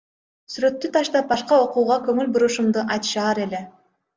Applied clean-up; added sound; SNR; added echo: none; none; none; none.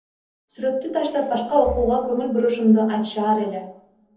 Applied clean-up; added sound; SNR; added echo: none; Breathing; 18 dB; reverberation time 0.7 s.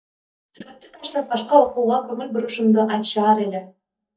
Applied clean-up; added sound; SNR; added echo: neural mask model DeepFilterNet 3.